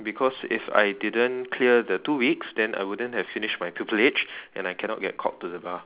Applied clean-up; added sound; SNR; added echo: none; none; none; none.